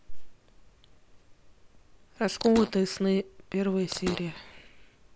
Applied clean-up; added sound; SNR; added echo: none; Fart; 10 dB; none.